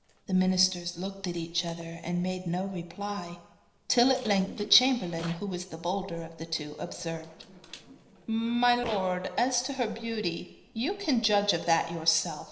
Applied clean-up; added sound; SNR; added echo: neural separator model SepFormer DNS4.